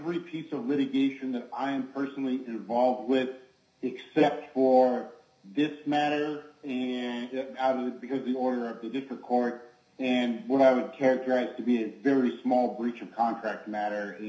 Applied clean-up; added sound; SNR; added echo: none; none; none; reverberation time 0.5 s.